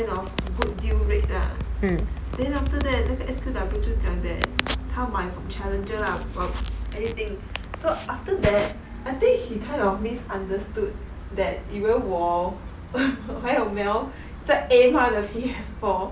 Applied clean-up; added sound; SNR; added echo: none; Gull, seagull; 15 dB; none.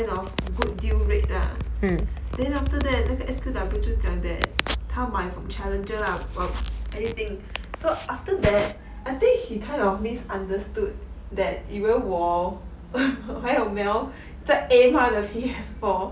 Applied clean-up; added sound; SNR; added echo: none; none; none; none.